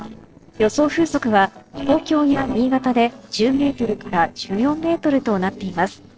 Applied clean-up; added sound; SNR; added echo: neural separator model SepFormer DNS4.